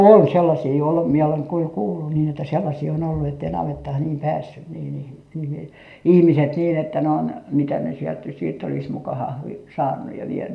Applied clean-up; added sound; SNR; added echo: none; none; none; reverberation time 0.6 s.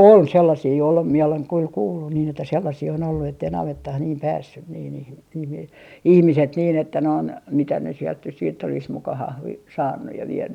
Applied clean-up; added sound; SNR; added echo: none; none; none; none.